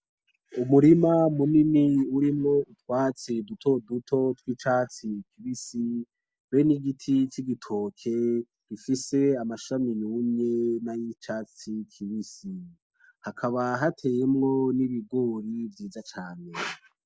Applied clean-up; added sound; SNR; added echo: none; none; none; none.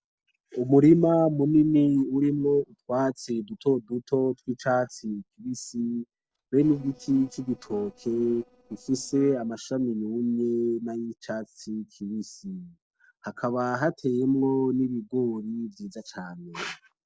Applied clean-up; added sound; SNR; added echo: neural separator model SepFormer DNS4.